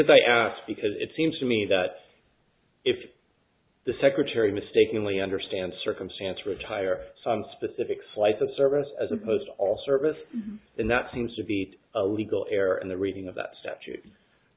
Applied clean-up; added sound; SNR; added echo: none; none; none; none.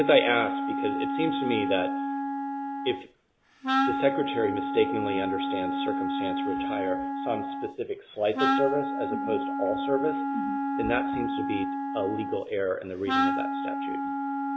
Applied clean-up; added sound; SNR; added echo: none; Wind instrument, woodwind instrument; 0 dB; none.